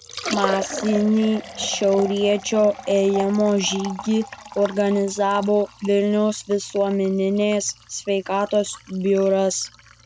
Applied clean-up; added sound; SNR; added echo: none; Liquid; 13 dB; none.